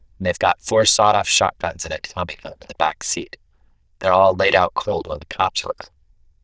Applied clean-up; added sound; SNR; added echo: neural diffusion model UNIVERSE++.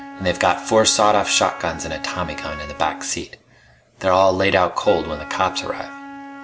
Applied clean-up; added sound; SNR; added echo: none; Wind instrument, woodwind instrument; 15 dB; none.